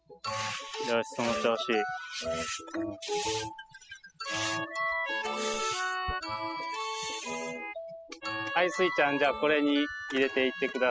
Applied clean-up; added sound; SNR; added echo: classical method spectral subtraction.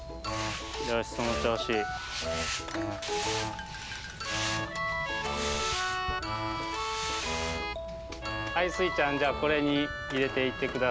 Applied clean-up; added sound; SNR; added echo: none; Fireworks; 13 dB; none.